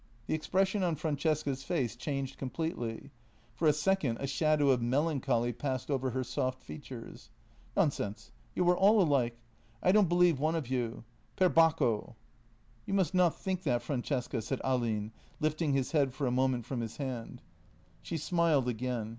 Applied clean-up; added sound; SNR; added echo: none; none; none; none.